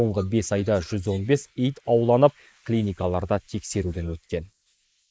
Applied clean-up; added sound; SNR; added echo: neural mask model Resemble Enhance denoiser.